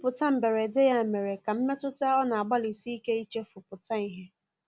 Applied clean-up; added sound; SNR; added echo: none; none; none; none.